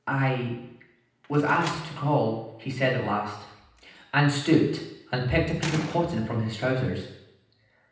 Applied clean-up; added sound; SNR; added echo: none; Slam; 16 dB; reverberation time 0.9 s.